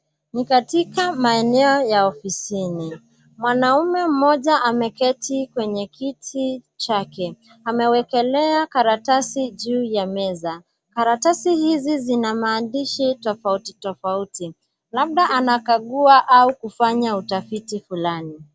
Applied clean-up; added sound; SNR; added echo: none; none; none; none.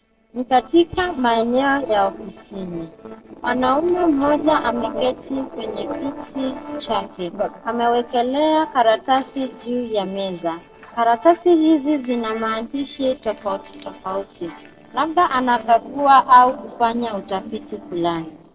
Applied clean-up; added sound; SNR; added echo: neural separator model SepFormer DNS4.